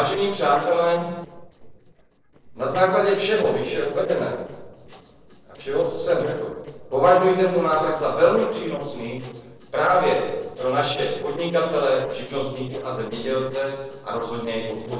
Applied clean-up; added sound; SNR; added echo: neural separator model SepFormer DNS4.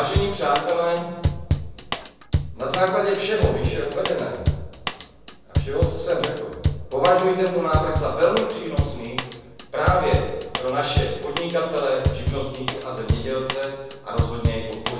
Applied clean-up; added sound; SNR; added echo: none; Drum / Drum kit; 3 dB; reverberation time 1.1 s.